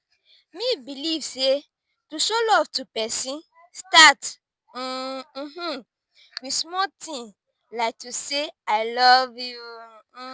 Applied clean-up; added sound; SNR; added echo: none; none; none; none.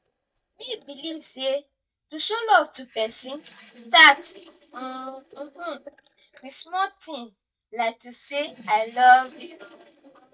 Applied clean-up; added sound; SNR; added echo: neural mask model DeepFilterNet 3.